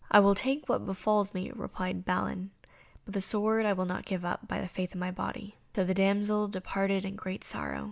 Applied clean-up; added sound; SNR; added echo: none; none; none; none.